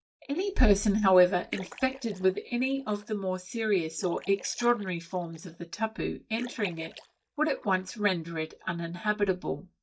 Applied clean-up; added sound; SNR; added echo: neural mask model DeepFilterNet 3.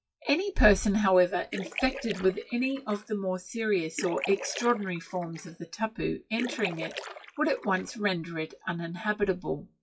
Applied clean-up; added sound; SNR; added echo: classical method WPE with log-MMSE.